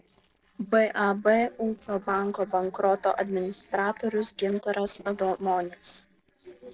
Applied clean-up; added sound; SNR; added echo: neural separator model SepFormer DNS4.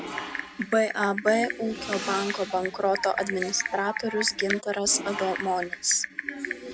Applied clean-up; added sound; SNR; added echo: none; Typing; 7 dB; none.